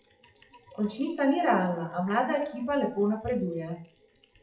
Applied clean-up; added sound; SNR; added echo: classical method WPE with log-MMSE.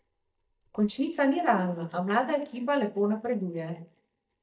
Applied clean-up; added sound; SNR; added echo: neural mask model DeepFilterNet 3.